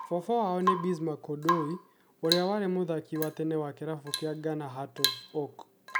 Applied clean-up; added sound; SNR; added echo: none; Drip / Water tap, faucet / Rain; 4 dB; none.